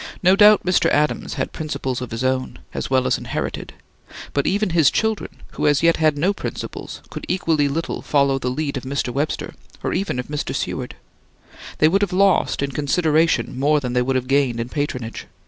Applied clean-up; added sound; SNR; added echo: none; none; none; none.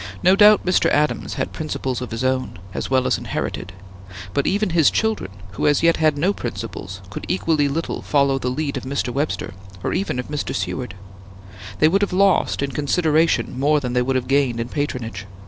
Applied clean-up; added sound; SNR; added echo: none; Bus; 15 dB; none.